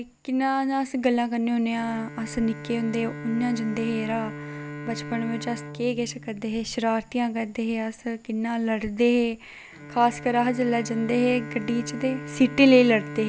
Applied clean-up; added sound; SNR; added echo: none; Bowed string instrument; 14 dB; none.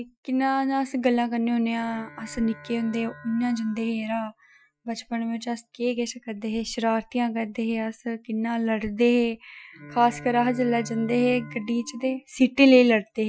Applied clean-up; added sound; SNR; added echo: classical method Wiener filter.